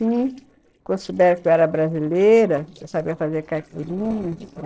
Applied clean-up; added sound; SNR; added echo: neural separator model SepFormer DNS4.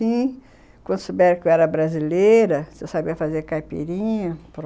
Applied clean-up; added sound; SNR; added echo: none; none; none; none.